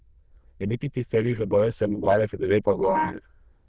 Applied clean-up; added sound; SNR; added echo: neural diffusion model UNIVERSE++.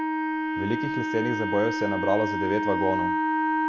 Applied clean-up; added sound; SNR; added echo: none; Wind instrument, woodwind instrument; -2 dB; none.